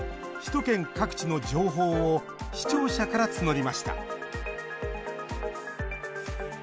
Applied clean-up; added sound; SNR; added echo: none; none; none; none.